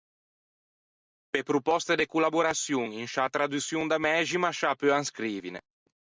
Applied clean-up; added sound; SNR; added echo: none; none; none; none.